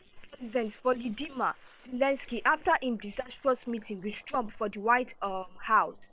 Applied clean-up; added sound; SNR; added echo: neural separator model SepFormer WHAM!.